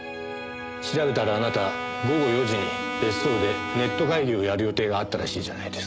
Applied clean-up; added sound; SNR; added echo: none; Brass instrument; 7 dB; none.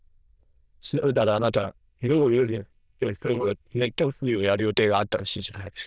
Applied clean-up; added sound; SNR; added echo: neural diffusion model UNIVERSE++.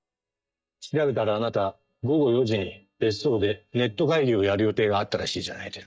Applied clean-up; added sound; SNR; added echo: neural mask model DeepFilterNet 3.